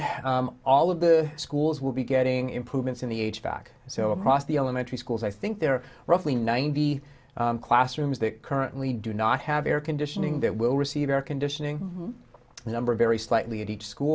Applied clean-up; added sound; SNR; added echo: none; none; none; none.